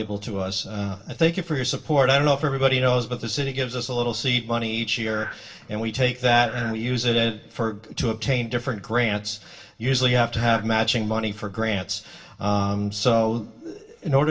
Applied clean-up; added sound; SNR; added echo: none; Breathing; 10 dB; reverberation time 0.2 s.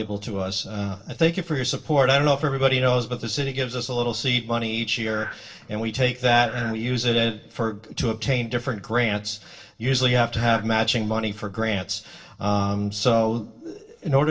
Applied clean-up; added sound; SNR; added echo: neural separator model SepFormer DNS4.